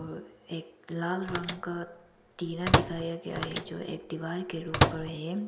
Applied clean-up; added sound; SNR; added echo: none; Microwave oven; -5 dB; none.